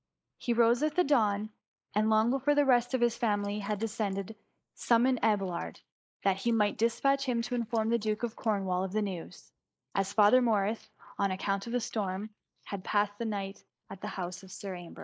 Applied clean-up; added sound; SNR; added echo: neural mask model Resemble Enhance denoiser.